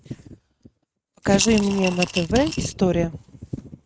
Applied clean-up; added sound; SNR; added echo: neural mask model RNNoise.